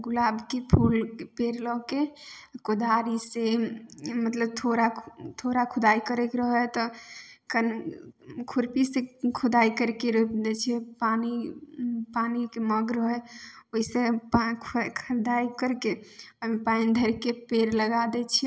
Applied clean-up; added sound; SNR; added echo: none; none; none; none.